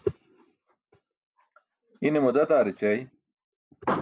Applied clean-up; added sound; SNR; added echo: none; none; none; none.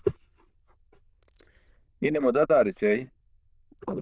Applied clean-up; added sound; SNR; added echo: neural diffusion model UNIVERSE++.